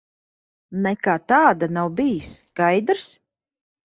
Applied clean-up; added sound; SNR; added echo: neural mask model DeepFilterNet 3.